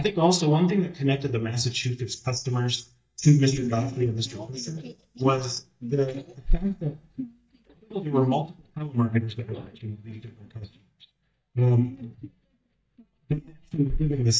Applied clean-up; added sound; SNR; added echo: neural mask model DeepFilterNet 3.